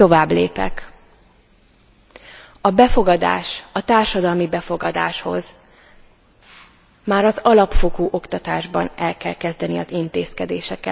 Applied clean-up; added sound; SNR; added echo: none; none; none; none.